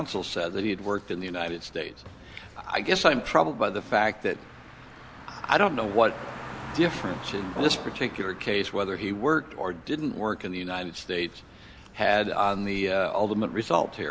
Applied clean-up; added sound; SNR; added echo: none; Car; 17 dB; none.